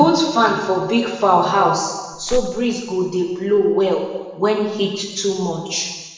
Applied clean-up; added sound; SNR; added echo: none; Crushing; 9 dB; reverberation time 1.2 s.